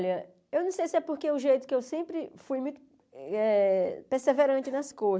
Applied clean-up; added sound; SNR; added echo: none; none; none; none.